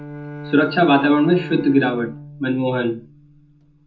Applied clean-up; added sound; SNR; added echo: none; Bowed string instrument; 15 dB; reverberation time 0.2 s.